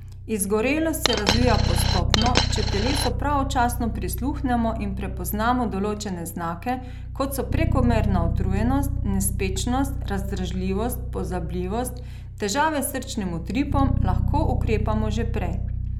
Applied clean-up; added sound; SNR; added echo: none; Bass guitar + Coin (dropping); -1 dB; none.